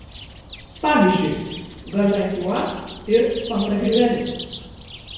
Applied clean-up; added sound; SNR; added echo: none; Chirp, tweet; 13 dB; reverberation time 1.0 s.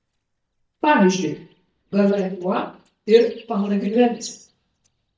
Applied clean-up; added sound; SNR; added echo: neural mask model DeepFilterNet 3.